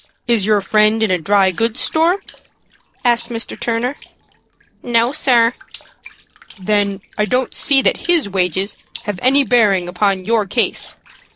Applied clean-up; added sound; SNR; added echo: neural separator model SepFormer DNS4.